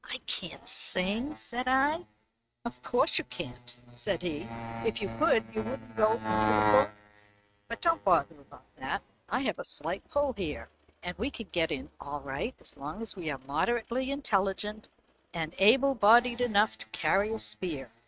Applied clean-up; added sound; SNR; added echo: neural mask model RNNoise.